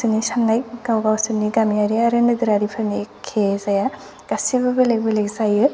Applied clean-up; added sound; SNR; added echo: none; none; none; none.